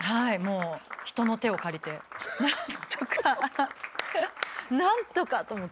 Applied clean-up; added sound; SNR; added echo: none; Applause; 13 dB; none.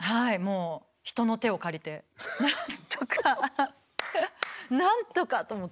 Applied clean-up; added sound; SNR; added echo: none; none; none; none.